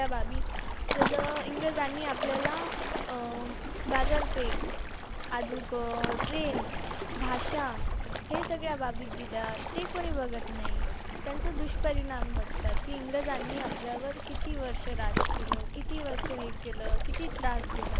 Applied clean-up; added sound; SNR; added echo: none; Waves, surf; -4 dB; none.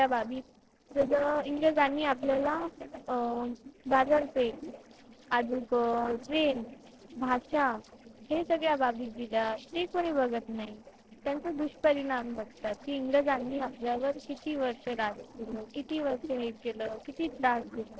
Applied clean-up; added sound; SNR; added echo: neural separator model SepFormer DNS4.